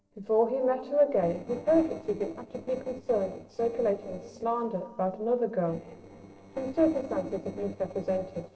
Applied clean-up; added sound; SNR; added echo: neural separator model SepFormer DNS4.